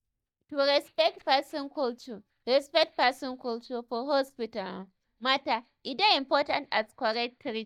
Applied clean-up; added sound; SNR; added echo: neural mask model DeepFilterNet 3.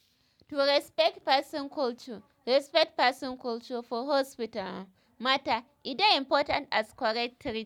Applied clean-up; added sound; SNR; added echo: none; none; none; none.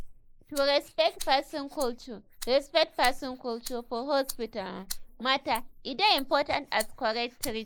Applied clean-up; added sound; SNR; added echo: neural mask model Resemble Enhance denoiser.